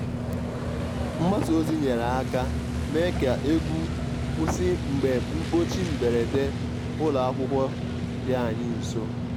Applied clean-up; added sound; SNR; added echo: none; Truck + Engine / Mechanisms; 1 dB; none.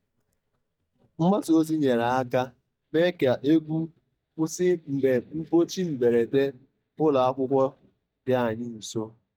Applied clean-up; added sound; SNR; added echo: neural mask model DeepFilterNet 3.